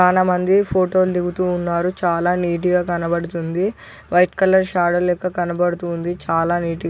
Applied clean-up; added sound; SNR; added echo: none; none; none; none.